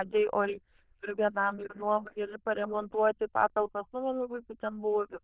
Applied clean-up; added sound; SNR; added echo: neural diffusion model UNIVERSE++.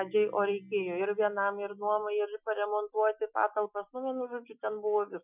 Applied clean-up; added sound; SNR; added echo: classical method Wiener filter.